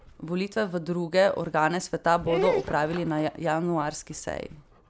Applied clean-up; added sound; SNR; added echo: none; Dog; 10 dB; none.